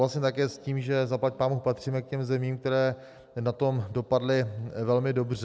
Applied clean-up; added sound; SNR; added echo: none; none; none; none.